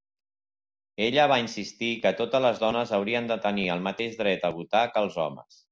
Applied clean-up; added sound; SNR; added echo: none; none; none; none.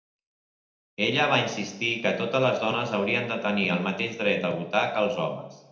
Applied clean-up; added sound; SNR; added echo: none; none; none; reverberation time 0.7 s.